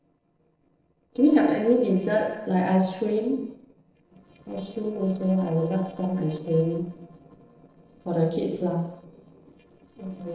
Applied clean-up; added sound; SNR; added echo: neural separator model SepFormer DNS4.